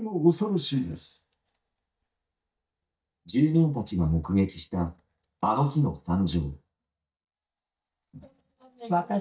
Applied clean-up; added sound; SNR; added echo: neural mask model DeepFilterNet 3.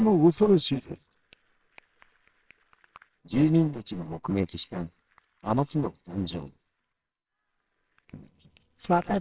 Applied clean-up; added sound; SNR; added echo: neural separator model SepFormer WHAMR!.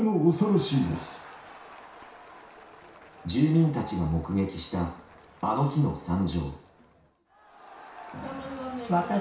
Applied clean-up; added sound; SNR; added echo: none; Crowd; 19 dB; reverberation time 0.6 s.